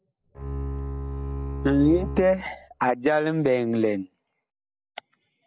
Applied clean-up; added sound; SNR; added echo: none; Bowed string instrument; 6 dB; none.